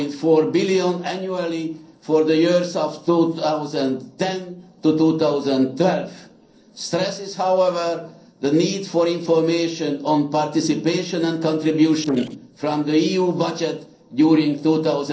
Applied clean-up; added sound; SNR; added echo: neural separator model SepFormer DNS4.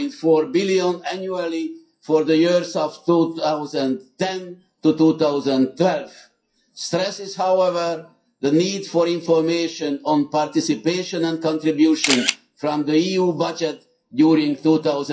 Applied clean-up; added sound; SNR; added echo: classical method WPE with log-MMSE.